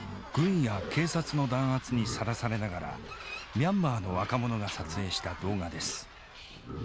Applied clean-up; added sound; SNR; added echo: none; Livestock, farm animals, working animals; 12 dB; none.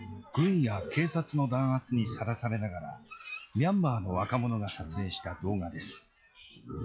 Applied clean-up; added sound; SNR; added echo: classical method log-MMSE.